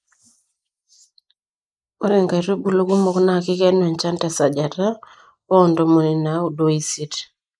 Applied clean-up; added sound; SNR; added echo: neural mask model Resemble Enhance denoiser.